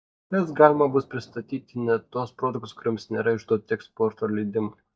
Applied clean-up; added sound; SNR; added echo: neural mask model DeepFilterNet 3.